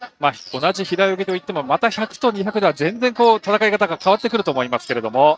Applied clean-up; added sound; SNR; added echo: neural mask model RNNoise.